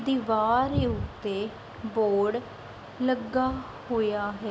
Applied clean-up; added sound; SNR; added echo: none; none; none; none.